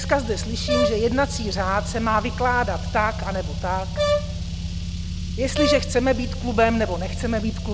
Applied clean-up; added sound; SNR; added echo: none; Car + Brass instrument; 2 dB; none.